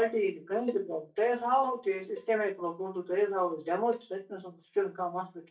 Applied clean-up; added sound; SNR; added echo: neural mask model DeepFilterNet 3.